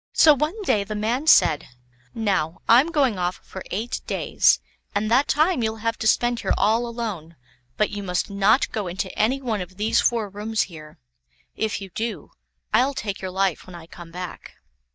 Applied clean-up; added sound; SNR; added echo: neural mask model DeepFilterNet 3.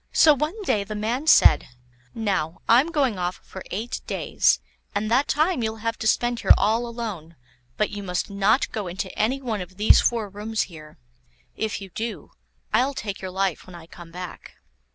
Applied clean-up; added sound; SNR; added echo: none; Bass drum; 0 dB; none.